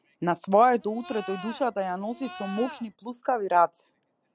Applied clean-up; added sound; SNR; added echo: none; Livestock, farm animals, working animals; 15 dB; none.